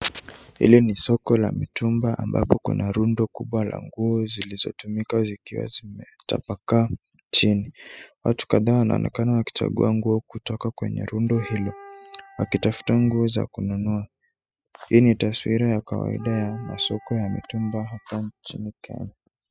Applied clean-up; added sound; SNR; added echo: classical method spectral subtraction.